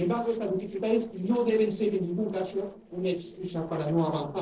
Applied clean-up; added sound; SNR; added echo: neural separator model SepFormer DNS4.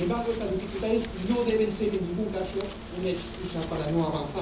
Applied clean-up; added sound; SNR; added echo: none; Wind; 10 dB; reverberation time 0.6 s.